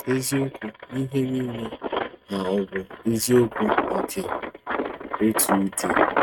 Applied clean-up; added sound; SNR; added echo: neural mask model RNNoise.